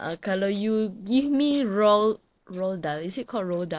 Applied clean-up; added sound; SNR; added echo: neural separator model SepFormer DNS4.